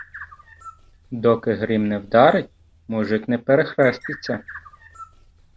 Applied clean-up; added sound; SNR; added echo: none; Bird; 20 dB; none.